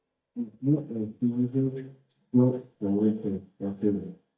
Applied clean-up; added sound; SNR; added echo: neural mask model DeepFilterNet 3.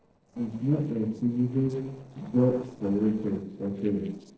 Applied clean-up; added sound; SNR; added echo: neural separator model SepFormer DNS4.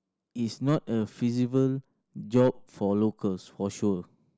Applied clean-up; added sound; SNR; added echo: none; none; none; none.